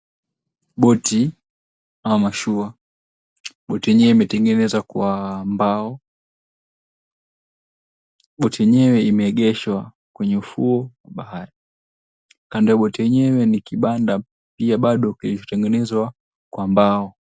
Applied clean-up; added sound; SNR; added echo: none; none; none; none.